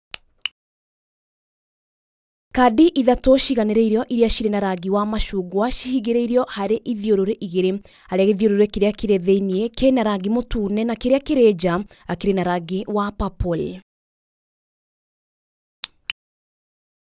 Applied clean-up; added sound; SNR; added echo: none; none; none; none.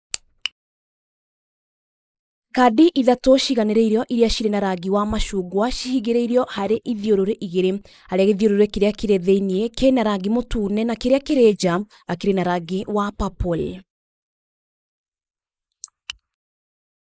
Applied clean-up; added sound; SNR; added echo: neural mask model Resemble Enhance denoiser.